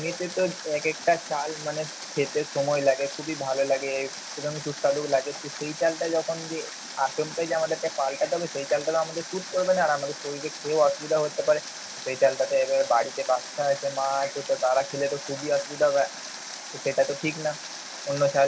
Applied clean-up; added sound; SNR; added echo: none; Water; 12 dB; none.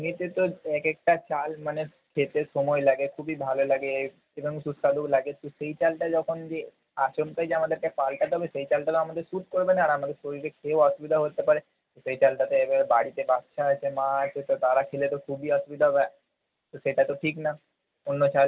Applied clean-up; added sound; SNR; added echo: none; none; none; none.